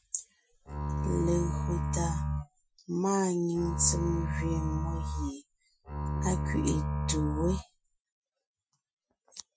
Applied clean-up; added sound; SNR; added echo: classical method Wiener filter.